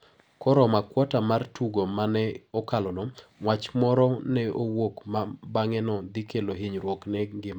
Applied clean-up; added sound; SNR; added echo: none; none; none; none.